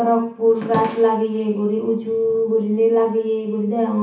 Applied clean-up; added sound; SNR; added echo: none; none; none; reverberation time 0.6 s.